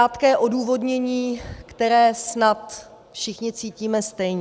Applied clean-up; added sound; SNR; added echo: none; none; none; none.